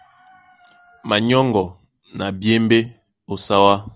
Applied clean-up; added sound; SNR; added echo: none; none; none; none.